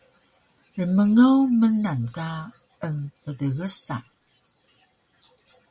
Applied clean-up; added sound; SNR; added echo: none; none; none; none.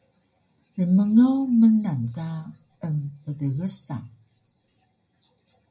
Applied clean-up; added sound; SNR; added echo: none; none; none; reverberation time 0.5 s.